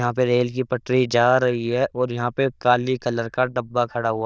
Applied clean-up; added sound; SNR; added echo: neural diffusion model UNIVERSE++.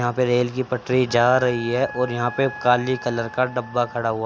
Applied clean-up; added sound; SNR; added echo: none; Wind instrument, woodwind instrument; 17 dB; none.